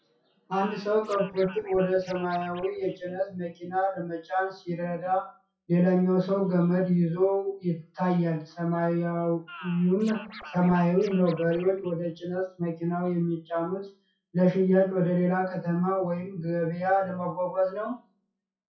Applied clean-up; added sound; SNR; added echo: classical method WPE with log-MMSE.